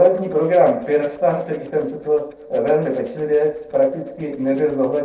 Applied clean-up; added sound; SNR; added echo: neural separator model SepFormer DNS4.